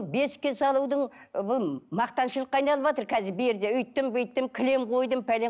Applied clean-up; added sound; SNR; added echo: none; none; none; none.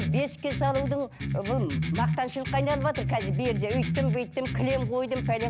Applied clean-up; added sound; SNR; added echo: none; Electric guitar; 0 dB; none.